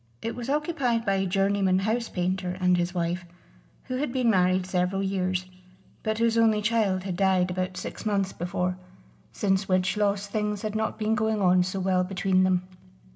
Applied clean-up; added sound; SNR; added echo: none; none; none; reverberation time 0.6 s.